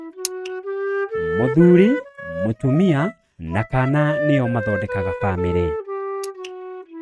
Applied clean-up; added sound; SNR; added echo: neural mask model RNNoise.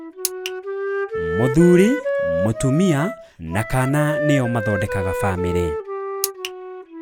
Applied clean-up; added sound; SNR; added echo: none; Wind instrument, woodwind instrument; 4 dB; none.